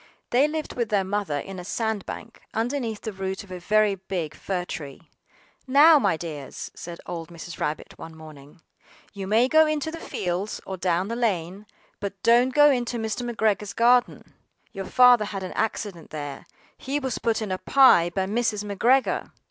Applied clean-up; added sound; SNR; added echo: none; none; none; none.